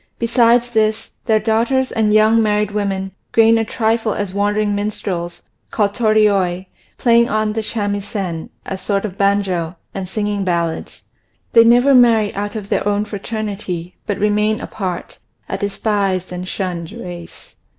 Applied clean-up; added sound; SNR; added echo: none; none; none; none.